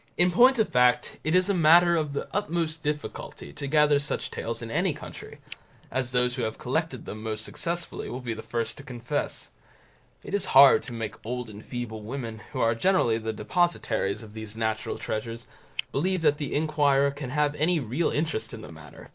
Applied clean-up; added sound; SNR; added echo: neural separator model SepFormer DNS4.